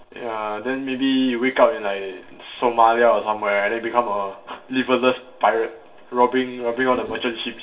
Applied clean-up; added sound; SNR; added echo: none; none; none; reverberation time 0.2 s.